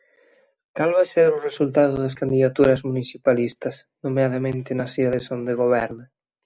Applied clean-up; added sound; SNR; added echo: none; none; none; none.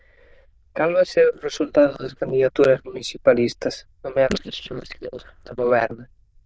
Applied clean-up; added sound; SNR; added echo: neural diffusion model UNIVERSE++.